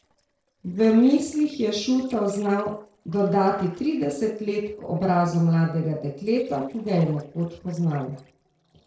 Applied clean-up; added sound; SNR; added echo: neural separator model SepFormer DNS4.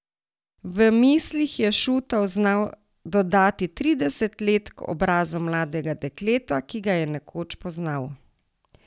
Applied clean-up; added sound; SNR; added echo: none; none; none; none.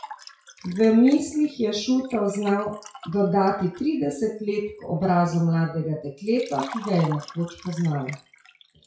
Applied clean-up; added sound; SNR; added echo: classical method WPE with log-MMSE.